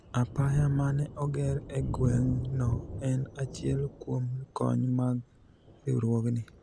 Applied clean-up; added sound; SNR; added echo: none; Thunder; 9 dB; none.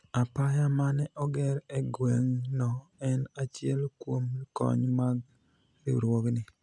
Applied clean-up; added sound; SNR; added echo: none; none; none; none.